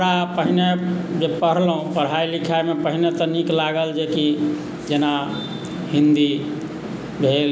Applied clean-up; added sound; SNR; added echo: none; none; none; none.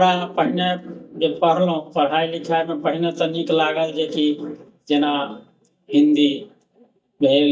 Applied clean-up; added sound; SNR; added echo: neural mask model DeepFilterNet 3.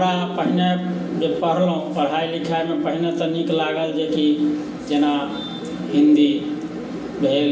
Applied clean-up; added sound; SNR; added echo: none; Bird; 15 dB; reverberation time 0.7 s.